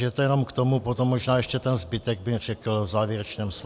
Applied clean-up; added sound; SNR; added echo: none; none; none; none.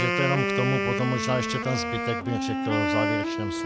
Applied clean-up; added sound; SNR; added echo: none; Wind instrument, woodwind instrument; -1 dB; none.